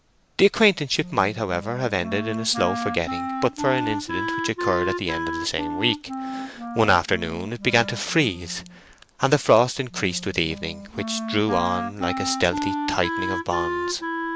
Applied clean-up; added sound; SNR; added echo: none; Wind instrument, woodwind instrument; 6 dB; none.